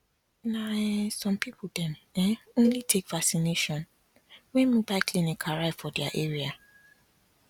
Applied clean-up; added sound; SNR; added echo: none; Cowbell; 13 dB; none.